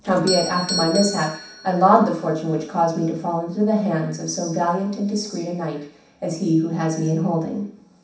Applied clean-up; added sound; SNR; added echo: none; Doorbell; 14 dB; reverberation time 0.7 s.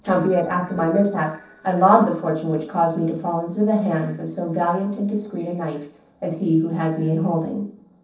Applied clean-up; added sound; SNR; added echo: neural separator model SepFormer DNS4.